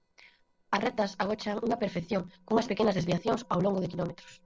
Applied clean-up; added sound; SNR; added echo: neural separator model SepFormer DNS4.